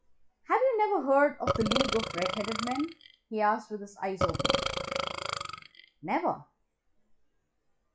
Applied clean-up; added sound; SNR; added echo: classical method WPE with log-MMSE.